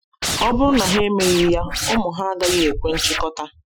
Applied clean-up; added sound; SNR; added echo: classical method Wiener filter.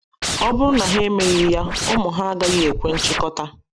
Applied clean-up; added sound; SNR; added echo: none; Scratching (performance technique); 3 dB; none.